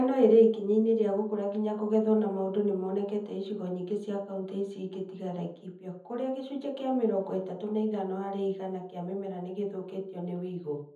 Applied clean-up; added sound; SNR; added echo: none; none; none; reverberation time 0.7 s.